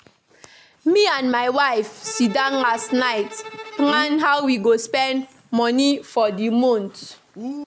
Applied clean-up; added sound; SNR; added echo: none; Bowed string instrument + Bird; 16 dB; none.